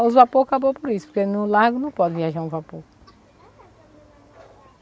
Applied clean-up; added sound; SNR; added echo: none; none; none; none.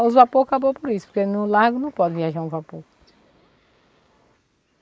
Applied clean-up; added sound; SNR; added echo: neural mask model Resemble Enhance denoiser.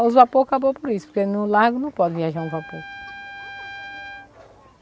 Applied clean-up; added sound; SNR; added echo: none; Trumpet; 18 dB; none.